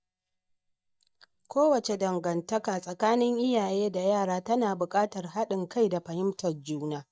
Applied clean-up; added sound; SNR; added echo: neural mask model DeepFilterNet 3.